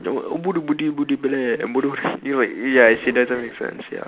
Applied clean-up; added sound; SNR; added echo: none; none; none; none.